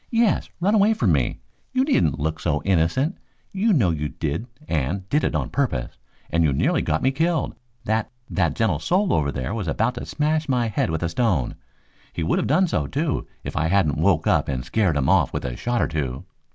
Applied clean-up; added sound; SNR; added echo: none; none; none; none.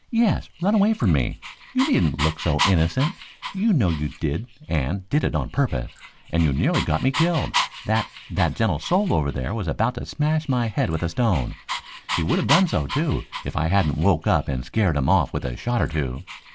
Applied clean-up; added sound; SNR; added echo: none; Dog; 11 dB; none.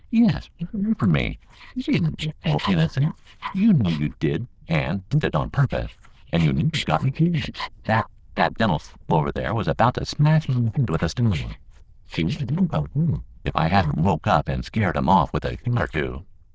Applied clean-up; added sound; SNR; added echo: neural diffusion model UNIVERSE++.